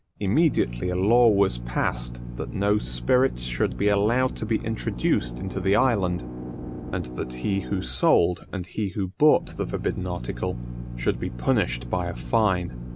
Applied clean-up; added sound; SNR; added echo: none; Drill; 9 dB; none.